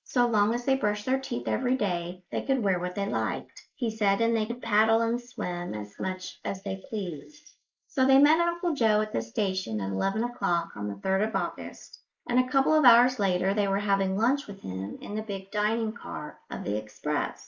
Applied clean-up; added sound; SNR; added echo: neural mask model Resemble Enhance denoiser.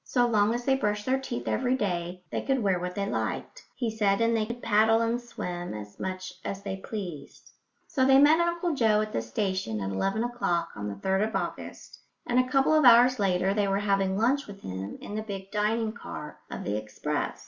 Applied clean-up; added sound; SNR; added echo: none; none; none; none.